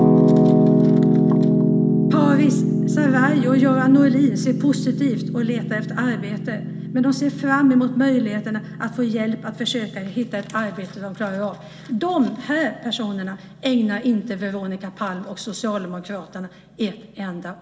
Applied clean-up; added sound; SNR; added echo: none; Piano; 0 dB; reverberation time 1.3 s.